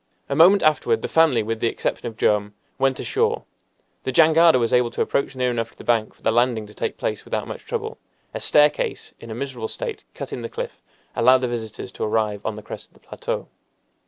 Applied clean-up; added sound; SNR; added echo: none; none; none; none.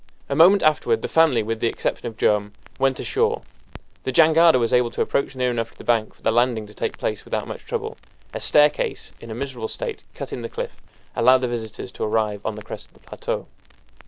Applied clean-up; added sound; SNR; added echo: none; Crackle; 18 dB; none.